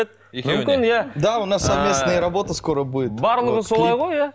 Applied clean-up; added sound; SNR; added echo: none; none; none; none.